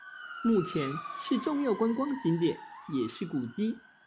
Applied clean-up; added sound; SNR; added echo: none; Motor vehicle (road) / Siren; 13 dB; none.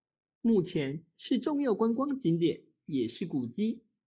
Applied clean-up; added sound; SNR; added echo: neural mask model Resemble Enhance denoiser.